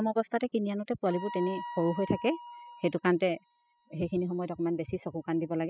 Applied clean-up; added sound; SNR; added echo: classical method spectral subtraction.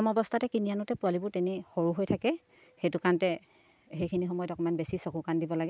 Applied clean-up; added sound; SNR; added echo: none; none; none; none.